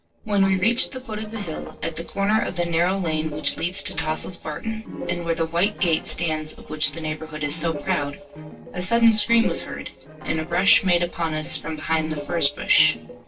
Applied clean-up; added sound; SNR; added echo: neural separator model SepFormer DNS4.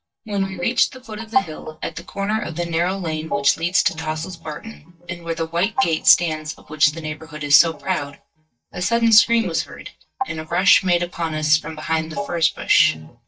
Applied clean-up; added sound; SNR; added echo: neural mask model DeepFilterNet 3.